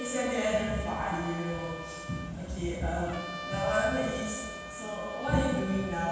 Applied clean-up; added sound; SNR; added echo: none; Trumpet; 11 dB; reverberation time 1.2 s.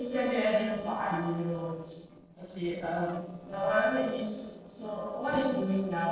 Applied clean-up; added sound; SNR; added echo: neural separator model SepFormer DNS4.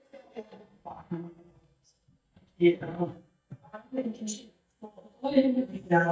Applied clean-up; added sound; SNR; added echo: neural mask model DeepFilterNet 3.